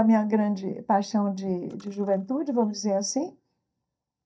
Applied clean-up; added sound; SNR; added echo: neural mask model DeepFilterNet 3.